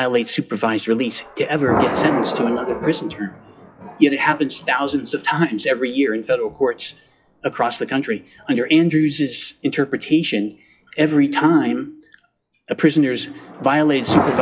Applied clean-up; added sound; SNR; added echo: classical method WPE with log-MMSE.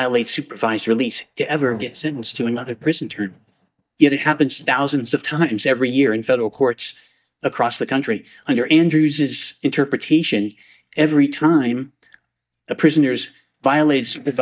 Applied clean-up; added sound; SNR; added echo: neural mask model DeepFilterNet 3.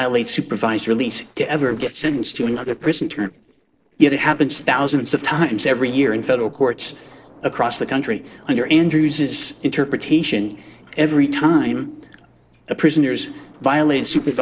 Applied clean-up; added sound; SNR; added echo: neural separator model SepFormer DNS4.